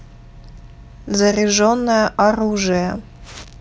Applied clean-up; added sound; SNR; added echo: none; none; none; none.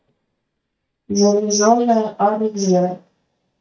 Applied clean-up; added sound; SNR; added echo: neural mask model DeepFilterNet 3.